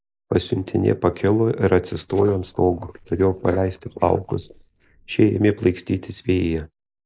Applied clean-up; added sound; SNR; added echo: neural mask model Resemble Enhance denoiser.